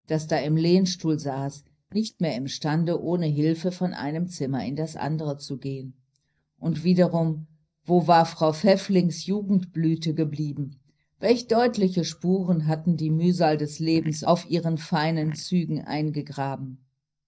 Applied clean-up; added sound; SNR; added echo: neural mask model DeepFilterNet 3.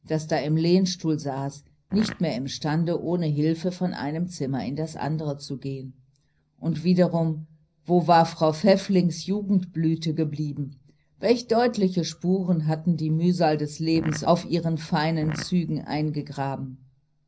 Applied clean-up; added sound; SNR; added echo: none; Fart; 14 dB; reverberation time 0.5 s.